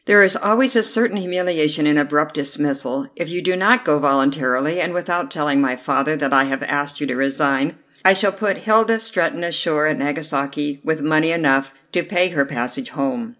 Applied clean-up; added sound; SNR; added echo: none; none; none; reverberation time 0.4 s.